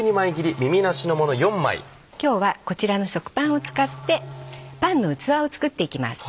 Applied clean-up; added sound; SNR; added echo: none; Musical instrument; 18 dB; none.